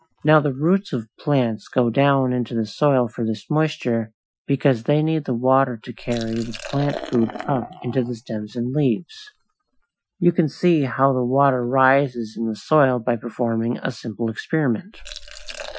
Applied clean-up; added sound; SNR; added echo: classical method Wiener filter.